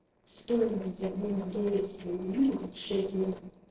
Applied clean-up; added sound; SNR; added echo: neural separator model SepFormer DNS4.